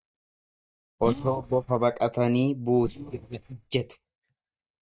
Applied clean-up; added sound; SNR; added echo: neural mask model DeepFilterNet 3.